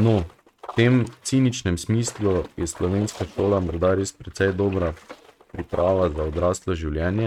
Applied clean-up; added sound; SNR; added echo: neural mask model RNNoise.